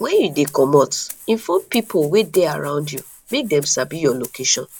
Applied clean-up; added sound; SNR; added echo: none; Rattle (instrument); 20 dB; none.